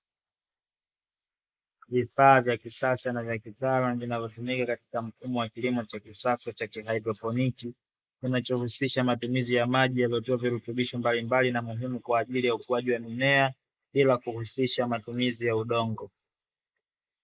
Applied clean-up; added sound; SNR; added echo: neural mask model Resemble Enhance denoiser.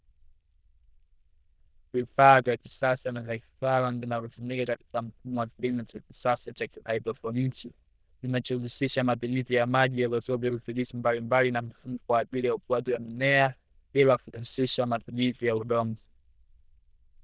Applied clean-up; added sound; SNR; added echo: neural diffusion model UNIVERSE++.